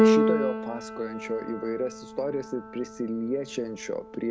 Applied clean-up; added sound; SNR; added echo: none; Keyboard (musical); -3 dB; none.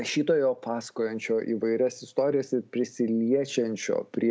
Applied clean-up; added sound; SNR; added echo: none; none; none; none.